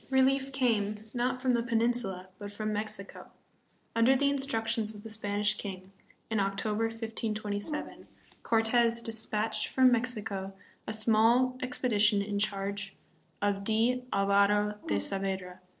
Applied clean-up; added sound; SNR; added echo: neural separator model SepFormer DNS4.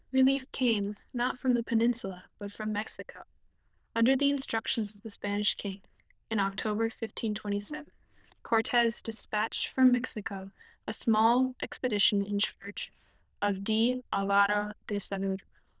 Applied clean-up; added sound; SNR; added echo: neural diffusion model UNIVERSE++.